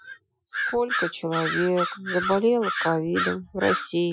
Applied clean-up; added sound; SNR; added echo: classical method Wiener filter.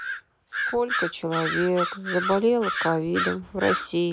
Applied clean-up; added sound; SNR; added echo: neural mask model Resemble Enhance denoiser.